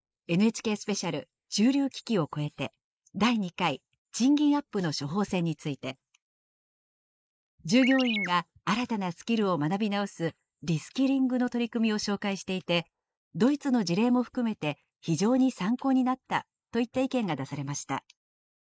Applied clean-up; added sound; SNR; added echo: neural mask model Resemble Enhance denoiser.